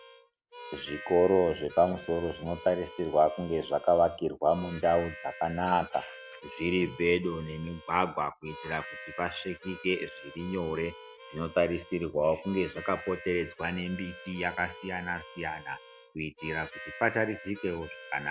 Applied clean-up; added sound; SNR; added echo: none; Harmonica; 16 dB; none.